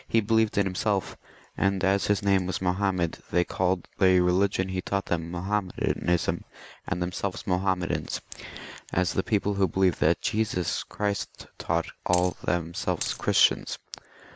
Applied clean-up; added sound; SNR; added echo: none; Coin (dropping); 10 dB; none.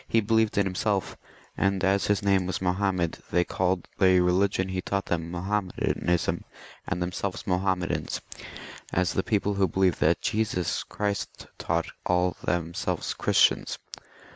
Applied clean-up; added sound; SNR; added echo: none; none; none; none.